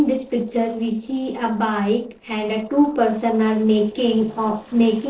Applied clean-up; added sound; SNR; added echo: neural separator model SepFormer DNS4.